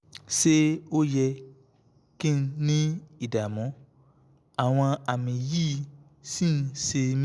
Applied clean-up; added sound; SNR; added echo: none; none; none; none.